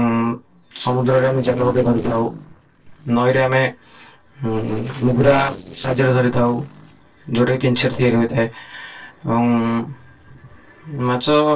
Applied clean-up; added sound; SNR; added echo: neural separator model SepFormer DNS4.